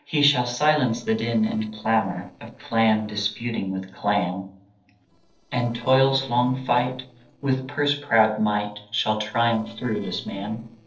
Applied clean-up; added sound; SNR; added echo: neural separator model SepFormer DNS4.